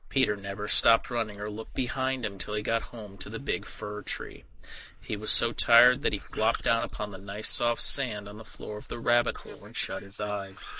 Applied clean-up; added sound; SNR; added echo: neural mask model Resemble Enhance denoiser.